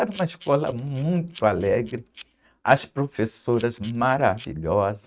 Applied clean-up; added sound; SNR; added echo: neural mask model RNNoise.